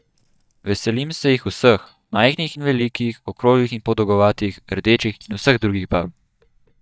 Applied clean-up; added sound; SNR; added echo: neural mask model DeepFilterNet 3.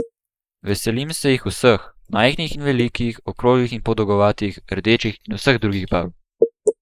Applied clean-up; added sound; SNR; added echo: neural mask model Resemble Enhance denoiser.